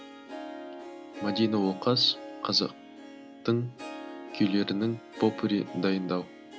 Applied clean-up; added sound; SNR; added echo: none; Harp; 12 dB; none.